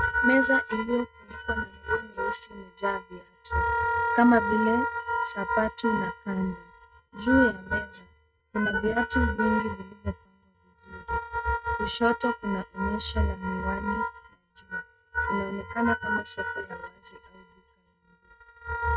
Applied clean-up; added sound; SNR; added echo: neural mask model RNNoise.